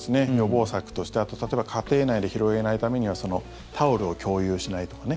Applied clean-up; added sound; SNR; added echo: none; none; none; none.